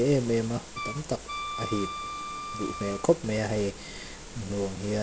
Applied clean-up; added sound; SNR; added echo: none; Wind instrument, woodwind instrument; 8 dB; none.